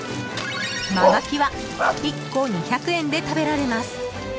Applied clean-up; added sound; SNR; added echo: none; Bark; -1 dB; none.